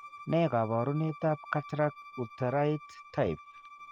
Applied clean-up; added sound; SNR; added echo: none; Bowed string instrument; 17 dB; none.